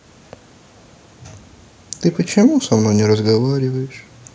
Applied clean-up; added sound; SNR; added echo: none; none; none; none.